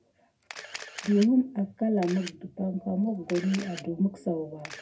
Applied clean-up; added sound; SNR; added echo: none; Camera; 17 dB; reverberation time 0.2 s.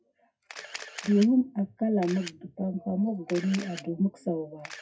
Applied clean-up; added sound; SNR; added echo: classical method WPE with log-MMSE.